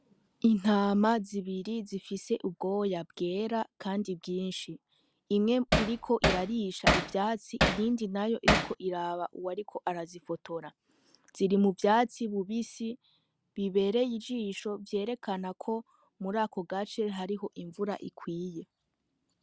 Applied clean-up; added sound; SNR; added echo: none; Hammer; -2 dB; none.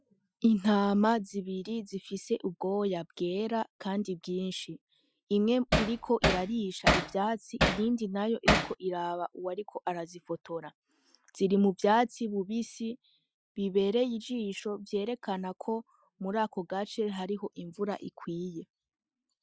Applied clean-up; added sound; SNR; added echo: classical method Wiener filter.